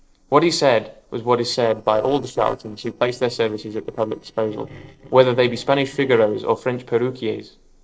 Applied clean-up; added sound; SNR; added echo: neural separator model SepFormer DNS4.